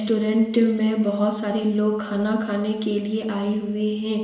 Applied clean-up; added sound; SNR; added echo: none; none; none; reverberation time 1.3 s.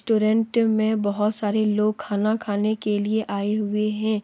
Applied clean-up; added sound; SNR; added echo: none; none; none; none.